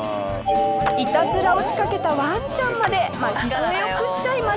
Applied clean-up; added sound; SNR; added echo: none; Clapping; 16 dB; none.